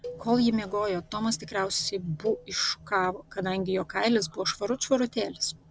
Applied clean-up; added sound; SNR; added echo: none; Cowbell; 19 dB; none.